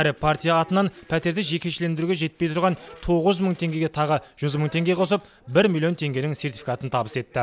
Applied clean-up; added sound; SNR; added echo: none; none; none; none.